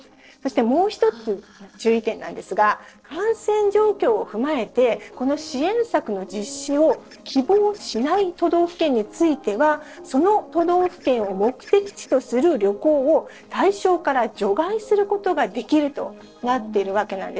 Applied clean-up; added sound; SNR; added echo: neural separator model SepFormer DNS4.